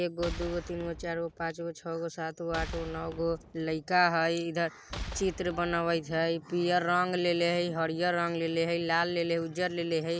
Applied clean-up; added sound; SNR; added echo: none; Boom; 11 dB; none.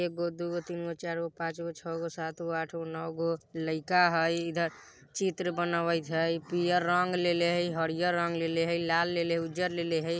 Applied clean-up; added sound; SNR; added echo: none; none; none; none.